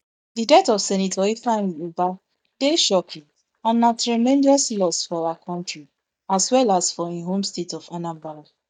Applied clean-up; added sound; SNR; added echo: neural mask model DeepFilterNet 3.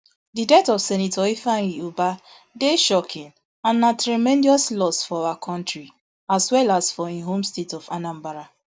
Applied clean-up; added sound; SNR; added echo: none; none; none; none.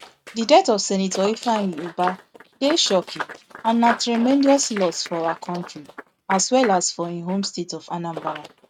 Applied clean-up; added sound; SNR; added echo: neural mask model RNNoise.